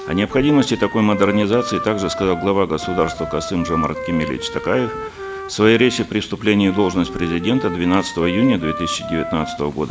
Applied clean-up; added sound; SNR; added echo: none; Wind instrument, woodwind instrument; 10 dB; none.